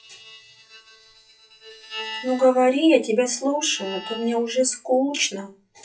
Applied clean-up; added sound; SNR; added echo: classical method WPE with log-MMSE.